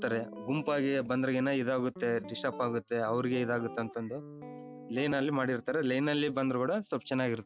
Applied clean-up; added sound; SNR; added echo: neural mask model RNNoise.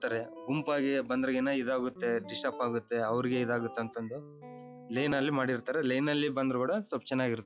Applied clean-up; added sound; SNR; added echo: classical method log-MMSE.